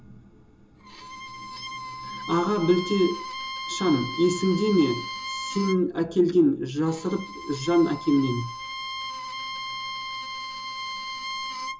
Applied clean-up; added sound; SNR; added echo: none; Bowed string instrument; 9 dB; reverberation time 0.2 s.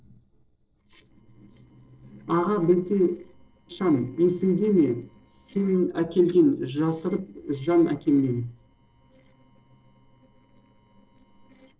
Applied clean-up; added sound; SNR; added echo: neural separator model SepFormer DNS4.